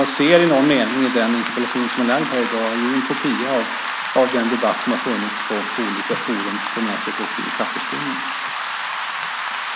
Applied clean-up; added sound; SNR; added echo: none; Rain; 4 dB; none.